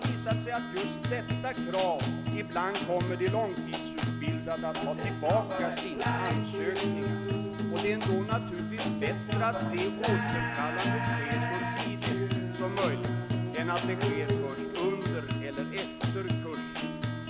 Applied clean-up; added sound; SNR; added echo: none; Guitar; -4 dB; none.